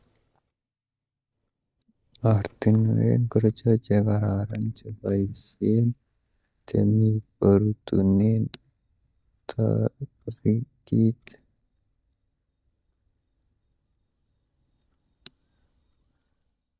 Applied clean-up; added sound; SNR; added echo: neural mask model DeepFilterNet 3.